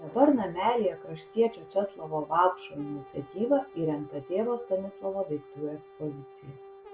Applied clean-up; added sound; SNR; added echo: none; Brass instrument; 18 dB; none.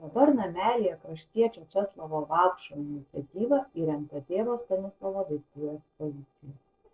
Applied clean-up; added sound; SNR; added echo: neural separator model SepFormer DNS4.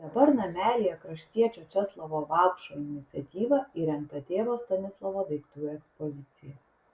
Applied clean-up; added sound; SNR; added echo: none; none; none; none.